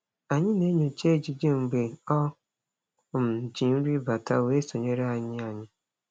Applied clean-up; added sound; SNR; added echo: none; none; none; none.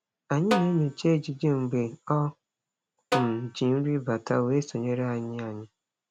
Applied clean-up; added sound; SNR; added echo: none; Snare drum; 7 dB; none.